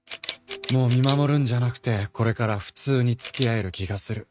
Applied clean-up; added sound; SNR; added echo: neural mask model RNNoise.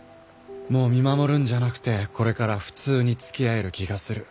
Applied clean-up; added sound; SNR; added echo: none; none; none; none.